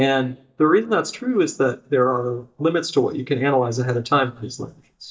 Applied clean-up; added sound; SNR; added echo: neural mask model DeepFilterNet 3.